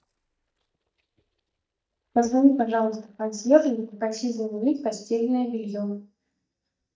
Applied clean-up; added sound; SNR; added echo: neural mask model DeepFilterNet 3.